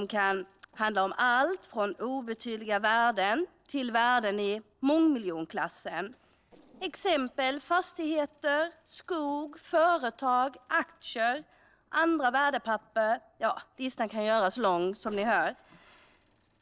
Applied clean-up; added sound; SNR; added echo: neural separator model SepFormer DNS4.